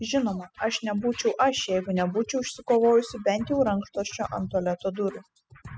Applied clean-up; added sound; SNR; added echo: classical method spectral subtraction.